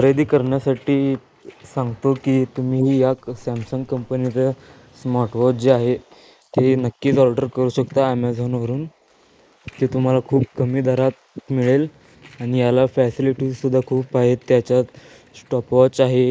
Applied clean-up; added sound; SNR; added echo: neural mask model Resemble Enhance denoiser.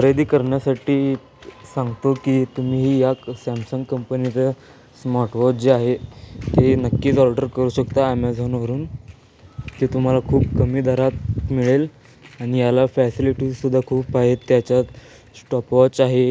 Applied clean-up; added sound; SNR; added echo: none; none; none; none.